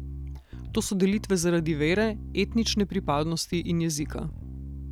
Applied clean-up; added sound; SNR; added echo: none; Bass guitar; 11 dB; none.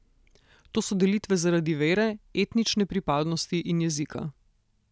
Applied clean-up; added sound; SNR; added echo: none; none; none; none.